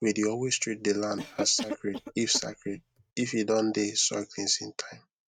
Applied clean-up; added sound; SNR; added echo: neural mask model RNNoise.